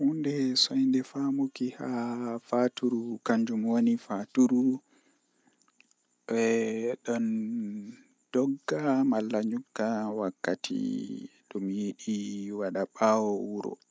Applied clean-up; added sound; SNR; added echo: none; none; none; none.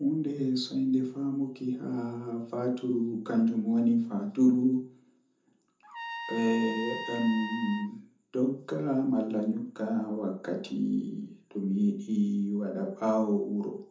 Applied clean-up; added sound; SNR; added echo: none; Trumpet; 9 dB; reverberation time 0.5 s.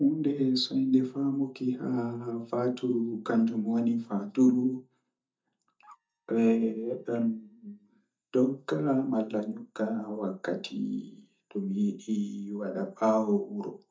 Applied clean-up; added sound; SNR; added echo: neural mask model DeepFilterNet 3.